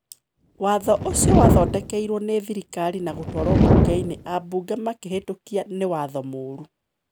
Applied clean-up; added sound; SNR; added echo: none; Fire; -4 dB; none.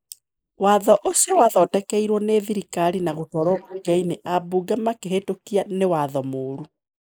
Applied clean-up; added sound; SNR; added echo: neural mask model Resemble Enhance denoiser.